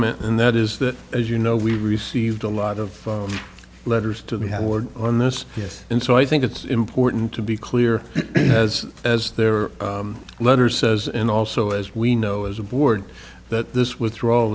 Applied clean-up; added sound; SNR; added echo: none; none; none; none.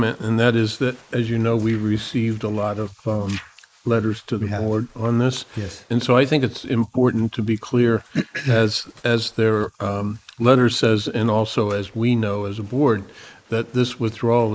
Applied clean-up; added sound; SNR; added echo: neural mask model Resemble Enhance denoiser.